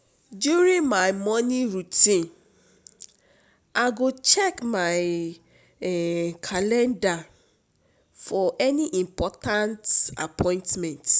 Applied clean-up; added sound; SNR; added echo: none; none; none; none.